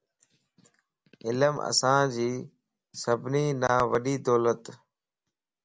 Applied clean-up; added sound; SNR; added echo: none; none; none; none.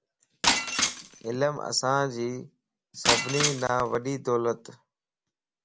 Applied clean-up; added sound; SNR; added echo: none; Shatter; -1 dB; none.